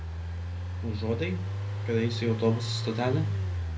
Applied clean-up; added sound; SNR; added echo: none; Engine; 0 dB; reverberation time 0.3 s.